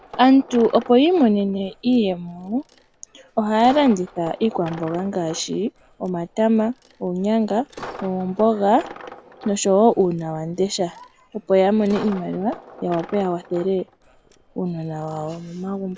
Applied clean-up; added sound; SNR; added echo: none; Coin (dropping); 20 dB; none.